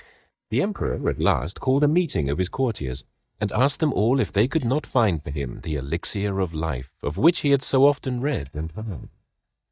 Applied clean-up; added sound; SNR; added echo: neural mask model DeepFilterNet 3.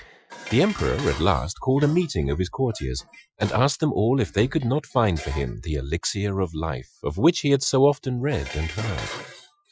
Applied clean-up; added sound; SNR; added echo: classical method Wiener filter.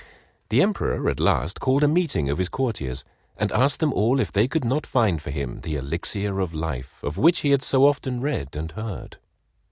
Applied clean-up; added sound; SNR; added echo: none; none; none; none.